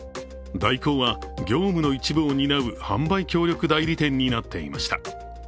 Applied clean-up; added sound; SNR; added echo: none; none; none; none.